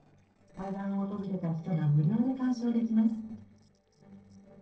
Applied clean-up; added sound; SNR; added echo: neural separator model SepFormer DNS4.